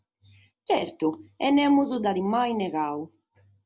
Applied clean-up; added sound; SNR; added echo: none; none; none; none.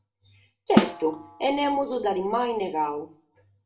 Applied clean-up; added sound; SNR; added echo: none; Snare drum; 2 dB; reverberation time 0.3 s.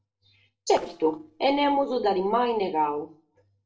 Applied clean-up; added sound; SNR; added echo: neural separator model SepFormer DNS4.